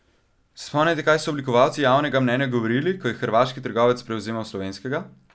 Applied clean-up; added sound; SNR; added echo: none; none; none; none.